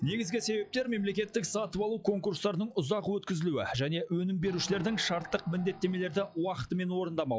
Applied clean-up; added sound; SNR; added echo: classical method log-MMSE.